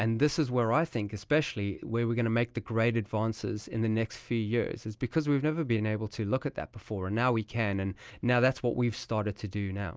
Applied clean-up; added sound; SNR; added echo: none; none; none; none.